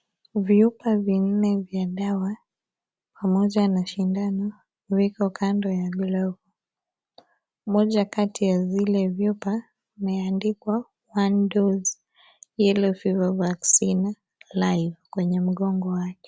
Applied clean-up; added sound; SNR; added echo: none; none; none; none.